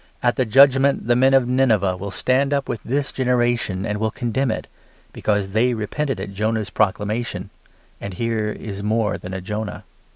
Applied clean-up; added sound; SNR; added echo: none; none; none; none.